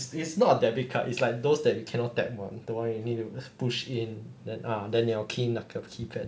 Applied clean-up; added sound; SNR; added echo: none; none; none; none.